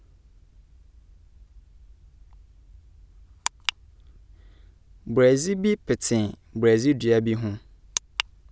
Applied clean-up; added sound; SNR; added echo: none; none; none; none.